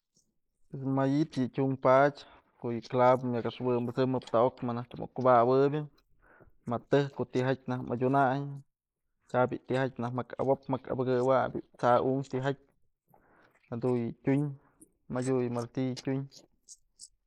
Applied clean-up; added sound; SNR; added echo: neural mask model Resemble Enhance denoiser.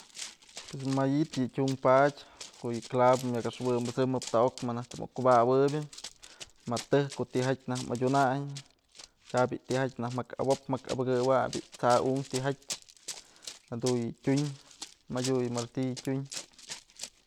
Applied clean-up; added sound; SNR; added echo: none; Run; 17 dB; none.